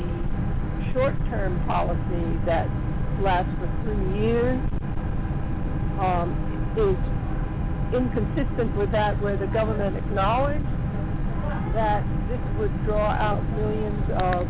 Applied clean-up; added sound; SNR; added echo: none; Boat, Water vehicle; -3 dB; none.